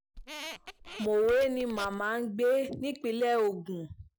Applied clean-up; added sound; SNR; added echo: none; Squeak; 14 dB; none.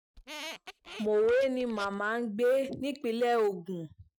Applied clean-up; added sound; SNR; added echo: neural mask model RNNoise.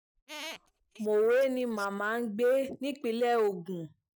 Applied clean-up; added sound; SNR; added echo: neural mask model DeepFilterNet 3.